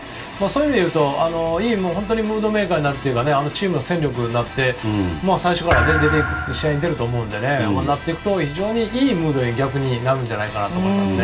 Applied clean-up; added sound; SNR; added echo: none; Thump, thud; 5 dB; reverberation time 0.2 s.